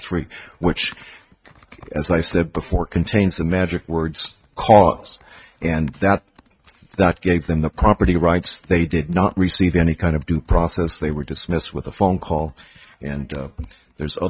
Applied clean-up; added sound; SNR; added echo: neural mask model RNNoise.